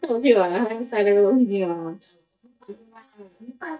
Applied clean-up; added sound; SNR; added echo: neural mask model DeepFilterNet 3.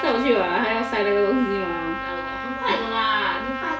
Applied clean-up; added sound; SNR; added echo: none; Trumpet; 6 dB; reverberation time 0.3 s.